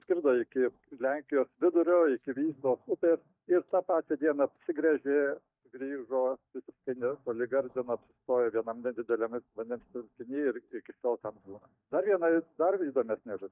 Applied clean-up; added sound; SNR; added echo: neural mask model DeepFilterNet 3.